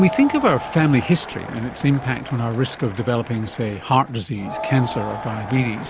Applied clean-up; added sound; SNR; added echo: none; Crowd; 12 dB; none.